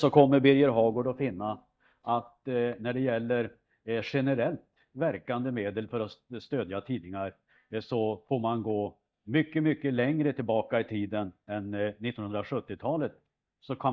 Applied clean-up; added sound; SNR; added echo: neural mask model DeepFilterNet 3.